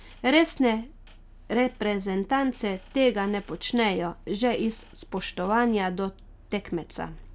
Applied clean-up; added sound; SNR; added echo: none; none; none; none.